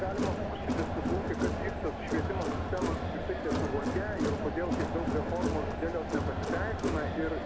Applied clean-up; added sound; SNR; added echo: none; Crowd; -4 dB; none.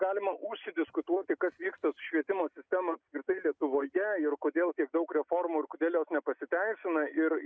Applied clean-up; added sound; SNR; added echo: none; none; none; none.